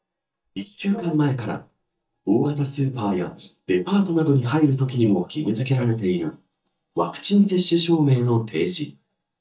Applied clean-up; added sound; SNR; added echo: neural mask model DeepFilterNet 3.